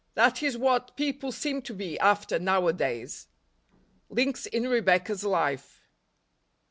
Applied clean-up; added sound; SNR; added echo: none; none; none; none.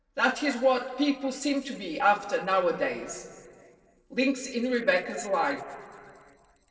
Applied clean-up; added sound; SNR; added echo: neural separator model SepFormer DNS4.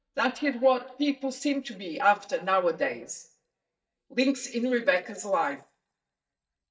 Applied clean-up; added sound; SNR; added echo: neural mask model DeepFilterNet 3.